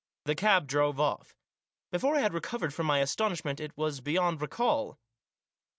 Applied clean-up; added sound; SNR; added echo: none; none; none; none.